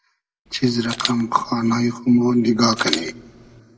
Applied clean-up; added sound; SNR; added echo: none; Camera; 11 dB; reverberation time 1.6 s.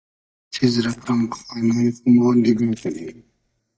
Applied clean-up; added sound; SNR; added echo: neural mask model DeepFilterNet 3.